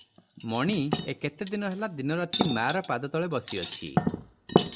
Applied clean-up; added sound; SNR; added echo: none; Cutlery, silverware; -2 dB; none.